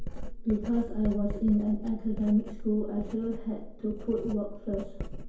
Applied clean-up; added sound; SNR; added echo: none; Writing; 6 dB; reverberation time 2.4 s.